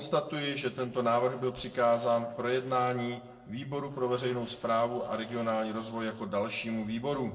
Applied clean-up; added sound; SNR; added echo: neural separator model SepFormer DNS4.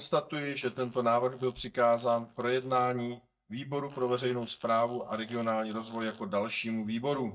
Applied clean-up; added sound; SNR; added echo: neural mask model DeepFilterNet 3.